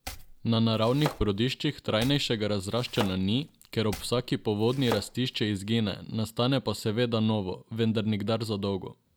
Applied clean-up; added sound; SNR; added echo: none; Domestic sounds, home sounds; 14 dB; none.